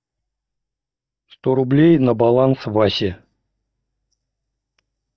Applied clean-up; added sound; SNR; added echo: neural mask model DeepFilterNet 3.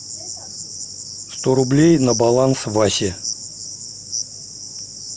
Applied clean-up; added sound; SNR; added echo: none; Cricket; 10 dB; none.